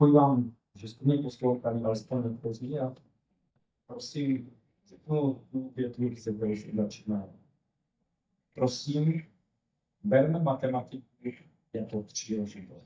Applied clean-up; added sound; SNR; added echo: neural mask model DeepFilterNet 3.